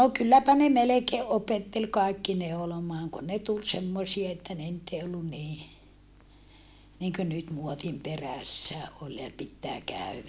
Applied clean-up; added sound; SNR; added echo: none; none; none; none.